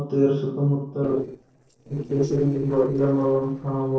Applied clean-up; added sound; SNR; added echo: neural separator model SepFormer DNS4.